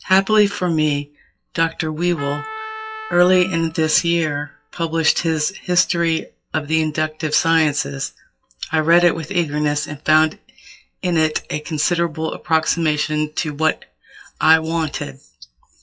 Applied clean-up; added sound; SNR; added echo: classical method WPE with log-MMSE.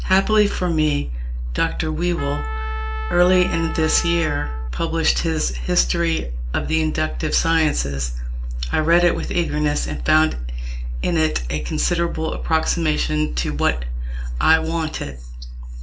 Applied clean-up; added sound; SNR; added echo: none; Trumpet; 13 dB; reverberation time 0.3 s.